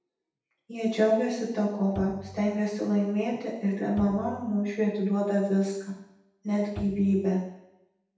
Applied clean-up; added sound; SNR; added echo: none; Bowed string instrument; 15 dB; reverberation time 0.8 s.